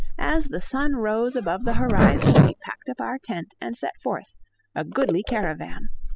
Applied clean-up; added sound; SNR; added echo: classical method spectral subtraction.